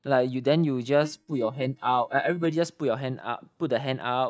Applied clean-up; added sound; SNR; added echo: neural mask model DeepFilterNet 3.